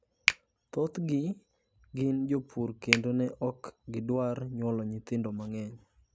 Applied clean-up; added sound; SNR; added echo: none; Finger snapping; 4 dB; none.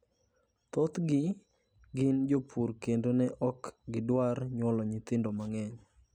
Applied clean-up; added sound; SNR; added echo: none; none; none; none.